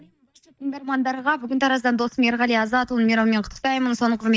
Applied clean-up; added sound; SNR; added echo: neural mask model DeepFilterNet 3.